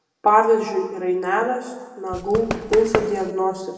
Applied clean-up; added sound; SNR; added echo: none; Run; 7 dB; reverberation time 1.1 s.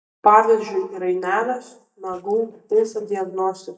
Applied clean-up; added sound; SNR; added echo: neural mask model DeepFilterNet 3.